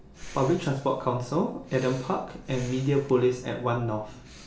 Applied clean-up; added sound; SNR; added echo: none; Breathing; 18 dB; reverberation time 0.5 s.